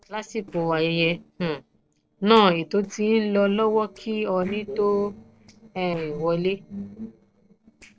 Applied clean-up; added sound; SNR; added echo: neural separator model SepFormer DNS4.